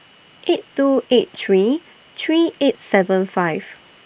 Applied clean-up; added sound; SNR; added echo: none; none; none; none.